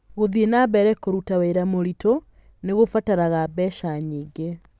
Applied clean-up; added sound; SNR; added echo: none; none; none; none.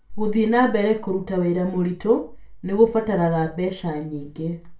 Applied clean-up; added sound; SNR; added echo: none; none; none; reverberation time 0.3 s.